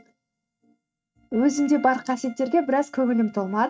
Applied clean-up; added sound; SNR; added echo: neural mask model RNNoise.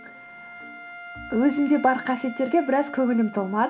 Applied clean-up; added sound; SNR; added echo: none; Wind instrument, woodwind instrument; 17 dB; none.